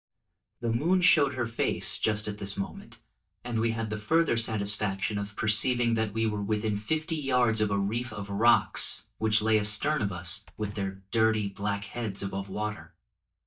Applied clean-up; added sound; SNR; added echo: neural mask model DeepFilterNet 3.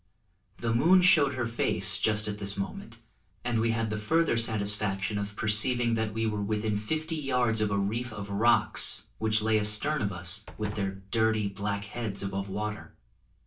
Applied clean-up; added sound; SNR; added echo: none; Slam; 16 dB; reverberation time 0.2 s.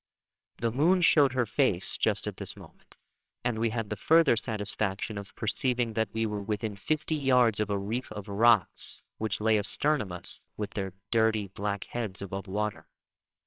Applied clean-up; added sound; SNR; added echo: neural separator model SepFormer WHAMR!.